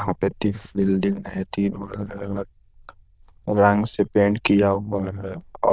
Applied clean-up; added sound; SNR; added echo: neural diffusion model UNIVERSE++.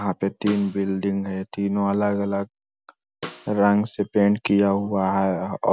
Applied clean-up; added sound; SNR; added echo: none; Snare drum; 20 dB; none.